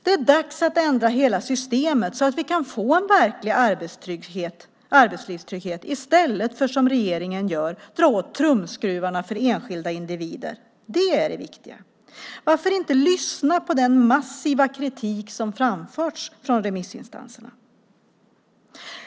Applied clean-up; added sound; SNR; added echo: none; none; none; none.